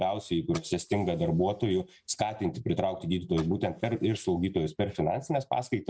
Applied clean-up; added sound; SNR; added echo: neural mask model RNNoise.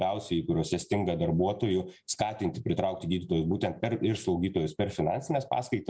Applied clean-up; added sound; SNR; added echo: none; none; none; none.